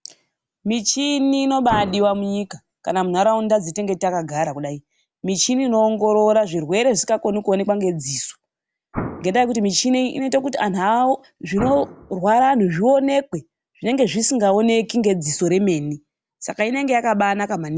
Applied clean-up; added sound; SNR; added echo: none; Explosion; 12 dB; none.